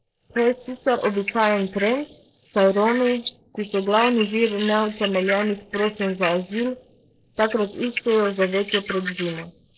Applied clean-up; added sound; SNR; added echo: neural mask model Resemble Enhance denoiser.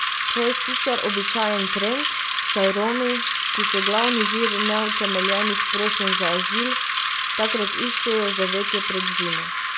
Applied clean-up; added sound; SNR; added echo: none; Bicycle; -3 dB; none.